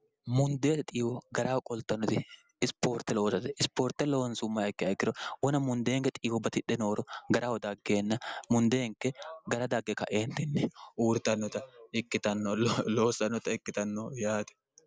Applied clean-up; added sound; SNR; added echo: none; none; none; none.